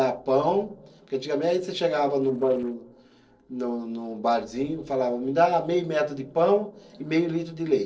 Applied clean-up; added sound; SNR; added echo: neural separator model SepFormer DNS4.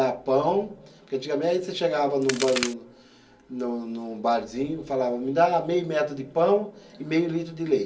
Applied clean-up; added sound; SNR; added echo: none; Crack; 5 dB; reverberation time 0.3 s.